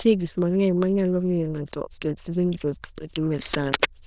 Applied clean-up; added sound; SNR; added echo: neural diffusion model UNIVERSE++.